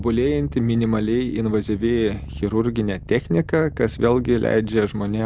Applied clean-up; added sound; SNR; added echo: none; Purr; 14 dB; none.